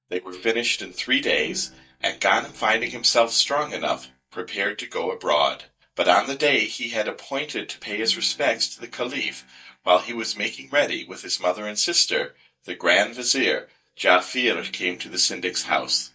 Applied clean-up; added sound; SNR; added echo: neural mask model DeepFilterNet 3.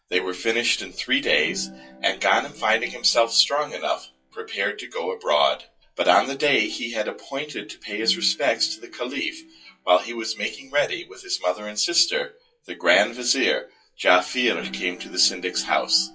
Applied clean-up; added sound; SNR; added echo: classical method WPE with log-MMSE.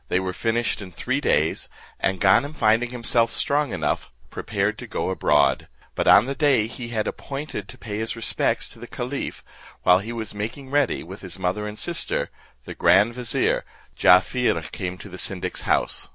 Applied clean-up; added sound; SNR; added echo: none; none; none; none.